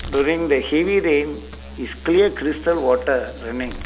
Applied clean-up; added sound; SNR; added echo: none; Musical instrument + Domestic sounds, home sounds; 15 dB; none.